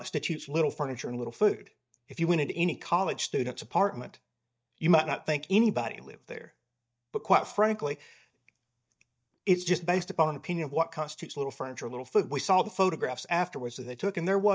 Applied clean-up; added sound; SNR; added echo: neural mask model DeepFilterNet 3.